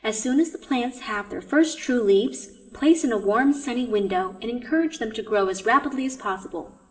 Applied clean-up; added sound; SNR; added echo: none; none; none; reverberation time 2.4 s.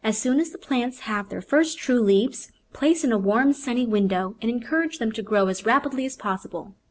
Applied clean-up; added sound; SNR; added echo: none; none; none; none.